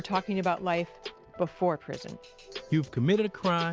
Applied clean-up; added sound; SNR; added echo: none; none; none; none.